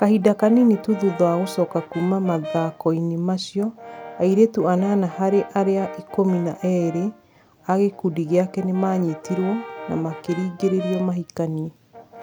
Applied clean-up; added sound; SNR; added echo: none; Brass instrument; 16 dB; none.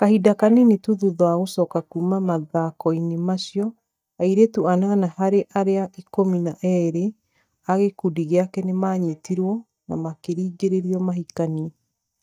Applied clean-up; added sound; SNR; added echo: neural mask model DeepFilterNet 3.